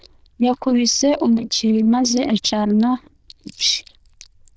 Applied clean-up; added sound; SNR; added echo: neural diffusion model UNIVERSE++.